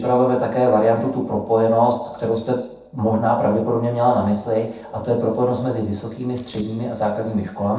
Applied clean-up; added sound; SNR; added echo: neural separator model SepFormer DNS4.